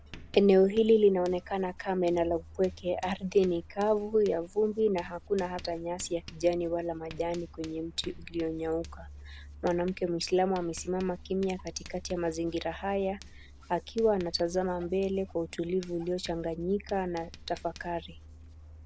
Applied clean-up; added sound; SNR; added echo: none; Writing + Truck; 18 dB; none.